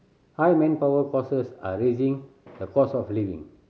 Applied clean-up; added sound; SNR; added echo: none; none; none; none.